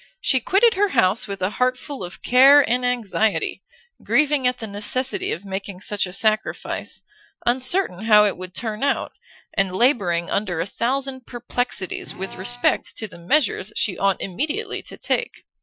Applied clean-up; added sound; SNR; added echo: classical method Wiener filter.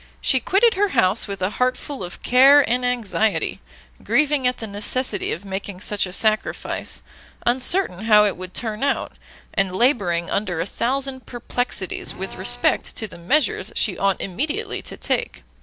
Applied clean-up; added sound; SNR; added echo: none; Drill; 18 dB; none.